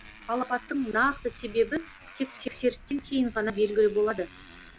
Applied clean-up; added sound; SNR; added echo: none; Motorcycle; 19 dB; none.